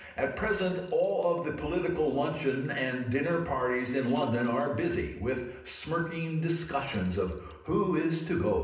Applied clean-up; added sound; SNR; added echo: none; Rattle / Keys jangling; 16 dB; reverberation time 0.8 s.